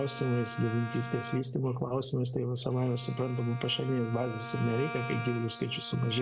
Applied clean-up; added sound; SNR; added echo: none; Bowed string instrument; 12 dB; none.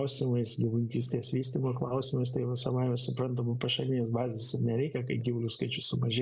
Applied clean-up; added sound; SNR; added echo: none; none; none; none.